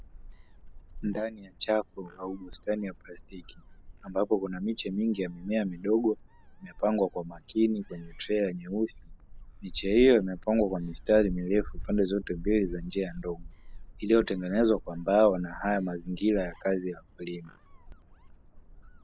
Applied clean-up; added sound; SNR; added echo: none; Gull, seagull; 15 dB; none.